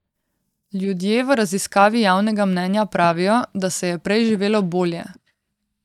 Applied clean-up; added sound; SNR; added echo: neural mask model DeepFilterNet 3.